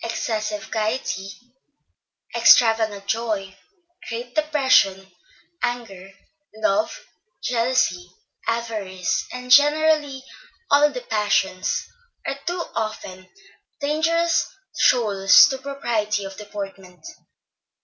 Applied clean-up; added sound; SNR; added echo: none; none; none; none.